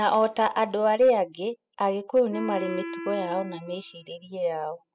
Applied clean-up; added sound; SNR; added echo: classical method spectral subtraction.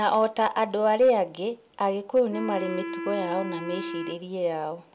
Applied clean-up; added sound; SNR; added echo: none; Wind instrument, woodwind instrument; 9 dB; none.